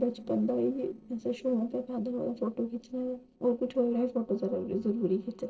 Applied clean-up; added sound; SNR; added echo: neural separator model SepFormer DNS4.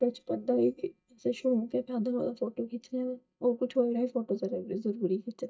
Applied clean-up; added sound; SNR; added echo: neural mask model DeepFilterNet 3.